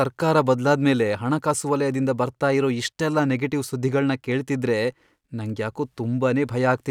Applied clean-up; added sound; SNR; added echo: none; none; none; none.